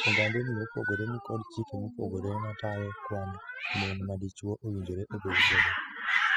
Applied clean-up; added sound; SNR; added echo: classical method spectral subtraction.